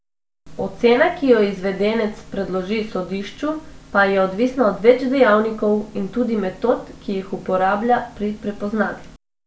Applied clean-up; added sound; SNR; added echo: none; none; none; none.